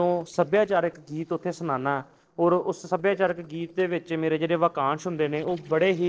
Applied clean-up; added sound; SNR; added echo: neural separator model SepFormer DNS4.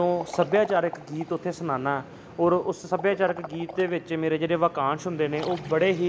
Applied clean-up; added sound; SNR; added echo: none; Liquid; 16 dB; none.